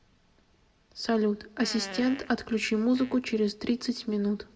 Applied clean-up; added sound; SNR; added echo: none; Fart; 15 dB; reverberation time 1.7 s.